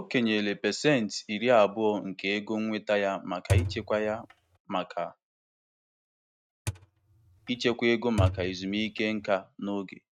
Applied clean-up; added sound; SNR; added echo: neural mask model RNNoise.